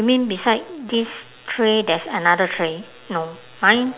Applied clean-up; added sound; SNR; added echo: none; none; none; none.